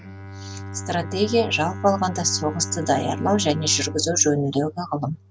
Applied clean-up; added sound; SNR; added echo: none; Bowed string instrument; 11 dB; none.